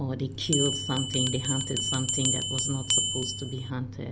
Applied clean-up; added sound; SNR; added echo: none; Bell; -2 dB; none.